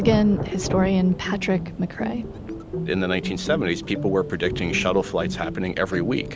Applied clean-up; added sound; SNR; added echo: none; Thunder / Rain; 10 dB; none.